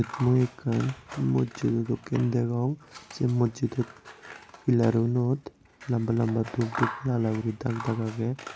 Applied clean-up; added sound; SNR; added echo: none; Scissors; 15 dB; none.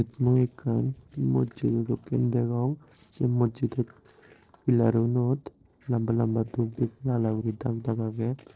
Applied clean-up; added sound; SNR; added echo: neural separator model SepFormer DNS4.